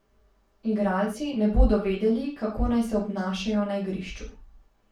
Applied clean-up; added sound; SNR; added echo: none; none; none; reverberation time 0.3 s.